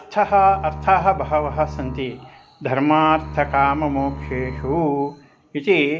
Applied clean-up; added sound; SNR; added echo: none; Bowed string instrument; 12 dB; none.